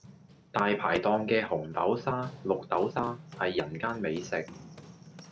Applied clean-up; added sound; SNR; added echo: none; Run; 17 dB; none.